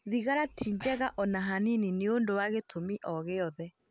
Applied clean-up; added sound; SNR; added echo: none; Breathing; 18 dB; none.